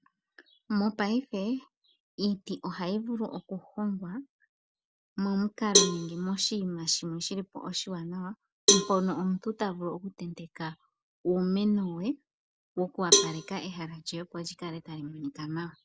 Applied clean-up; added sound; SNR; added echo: none; Cowbell; -2 dB; none.